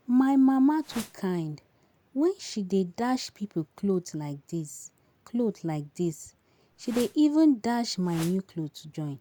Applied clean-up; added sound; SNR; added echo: none; Whoosh, swoosh, swish; 16 dB; none.